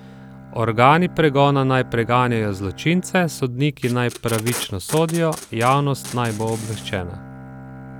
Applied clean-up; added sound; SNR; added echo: none; Bowed string instrument + Packing tape, duct tape; 15 dB; none.